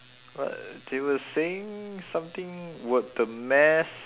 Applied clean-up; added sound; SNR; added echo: none; none; none; none.